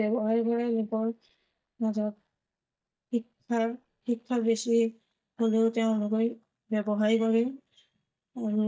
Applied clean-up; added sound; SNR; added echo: neural mask model DeepFilterNet 3.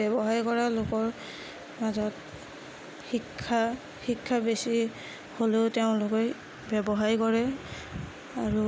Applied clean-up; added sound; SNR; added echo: none; none; none; none.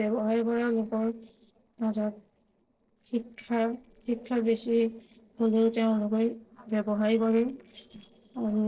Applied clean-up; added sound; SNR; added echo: neural separator model SepFormer DNS4.